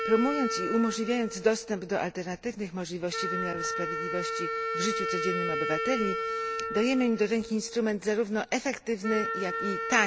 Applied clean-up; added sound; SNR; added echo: none; Wind instrument, woodwind instrument; 4 dB; none.